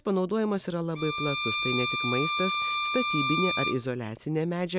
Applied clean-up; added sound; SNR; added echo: none; Bowed string instrument; 1 dB; none.